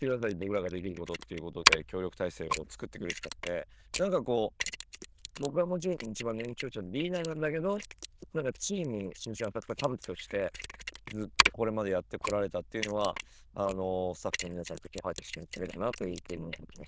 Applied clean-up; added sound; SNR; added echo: neural diffusion model UNIVERSE++.